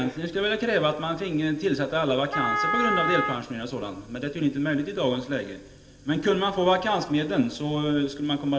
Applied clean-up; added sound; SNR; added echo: none; Wind instrument, woodwind instrument; 2 dB; reverberation time 1.9 s.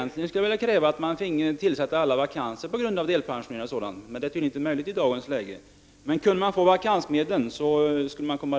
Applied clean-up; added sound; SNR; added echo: none; none; none; none.